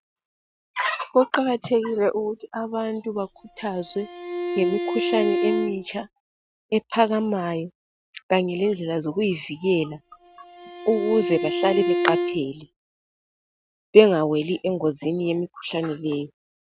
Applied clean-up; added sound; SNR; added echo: neural mask model RNNoise.